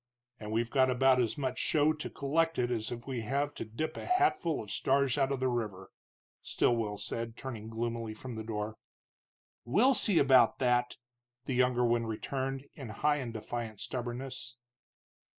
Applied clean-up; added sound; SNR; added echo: neural mask model Resemble Enhance denoiser.